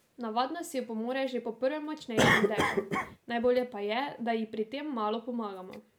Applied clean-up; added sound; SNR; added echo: none; Cough; 2 dB; none.